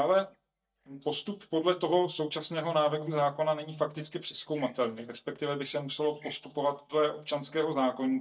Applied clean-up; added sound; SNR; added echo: neural mask model DeepFilterNet 3.